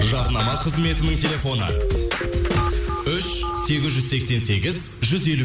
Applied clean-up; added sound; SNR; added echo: none; Snare drum; 14 dB; none.